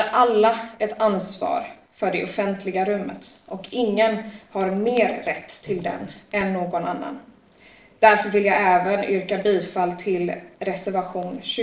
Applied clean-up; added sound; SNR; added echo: neural separator model SepFormer DNS4.